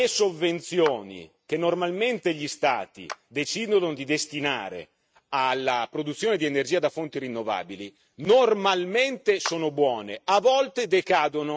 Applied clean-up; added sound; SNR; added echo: neural mask model RNNoise.